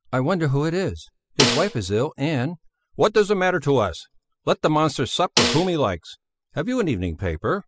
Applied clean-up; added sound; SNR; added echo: classical method spectral subtraction.